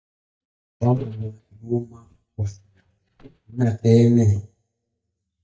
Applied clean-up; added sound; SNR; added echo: neural mask model DeepFilterNet 3.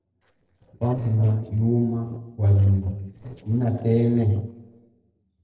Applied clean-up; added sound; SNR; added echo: neural separator model SepFormer DNS4.